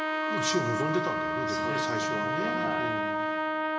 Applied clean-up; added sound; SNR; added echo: none; Trumpet; -4 dB; reverberation time 1.6 s.